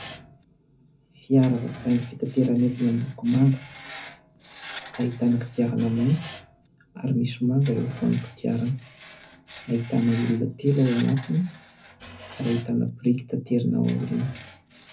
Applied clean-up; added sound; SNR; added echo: none; Screech; 19 dB; reverberation time 0.3 s.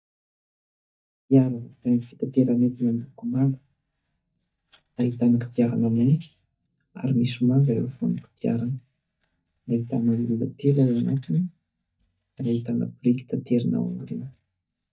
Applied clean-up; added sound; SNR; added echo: neural mask model DeepFilterNet 3.